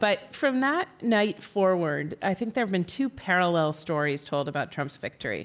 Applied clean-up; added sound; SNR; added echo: none; none; none; none.